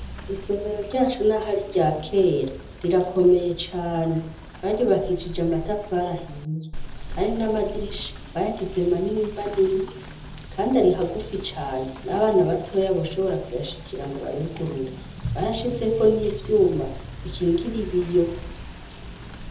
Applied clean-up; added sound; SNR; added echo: none; Motor vehicle (road) / Rain; 12 dB; reverberation time 0.8 s.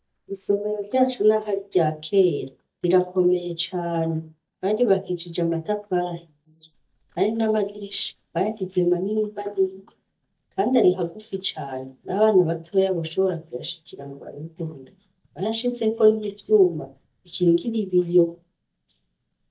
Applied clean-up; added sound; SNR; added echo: neural mask model DeepFilterNet 3.